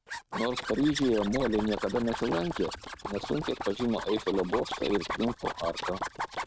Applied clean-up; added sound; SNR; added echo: neural mask model RNNoise.